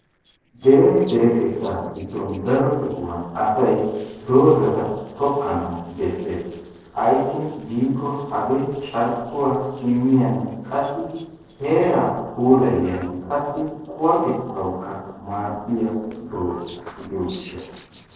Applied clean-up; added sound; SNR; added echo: neural separator model SepFormer DNS4.